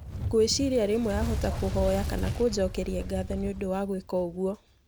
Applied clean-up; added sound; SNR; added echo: none; Fire; 5 dB; none.